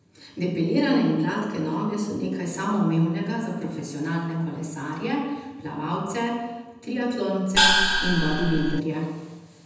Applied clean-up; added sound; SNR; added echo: none; Gong; -5 dB; reverberation time 1.1 s.